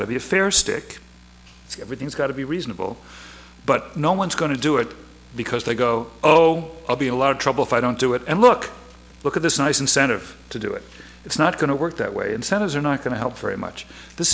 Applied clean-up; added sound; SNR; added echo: none; none; none; none.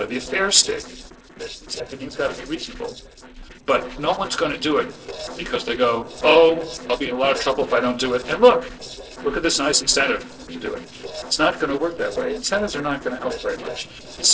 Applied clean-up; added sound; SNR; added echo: neural separator model SepFormer DNS4.